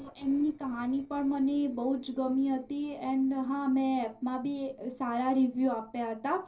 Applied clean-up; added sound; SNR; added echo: neural separator model SepFormer DNS4.